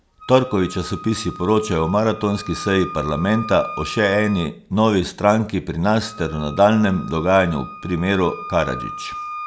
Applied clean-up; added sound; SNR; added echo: none; Wind instrument, woodwind instrument; 14 dB; none.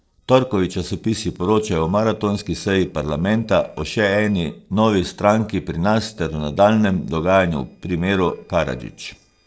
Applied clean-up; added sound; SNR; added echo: neural separator model SepFormer DNS4.